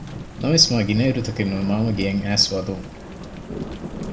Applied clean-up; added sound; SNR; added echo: none; Thunder / Rain; 11 dB; reverberation time 0.4 s.